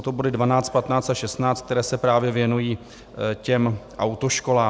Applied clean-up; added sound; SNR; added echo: none; none; none; none.